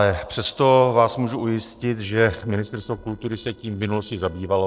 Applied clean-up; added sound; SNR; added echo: neural separator model SepFormer DNS4.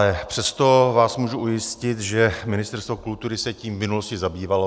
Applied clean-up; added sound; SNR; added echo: none; none; none; none.